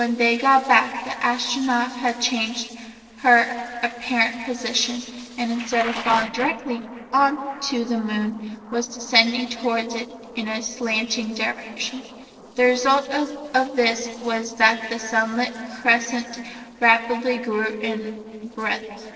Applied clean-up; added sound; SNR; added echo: neural separator model SepFormer DNS4.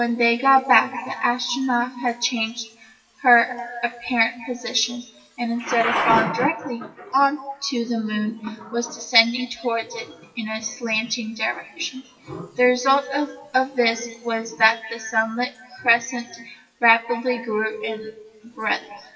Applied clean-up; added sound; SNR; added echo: classical method WPE with log-MMSE.